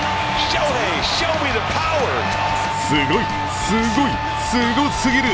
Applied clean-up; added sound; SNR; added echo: none; Wind instrument, woodwind instrument; 7 dB; none.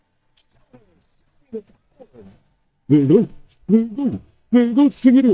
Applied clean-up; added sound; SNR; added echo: neural mask model DeepFilterNet 3.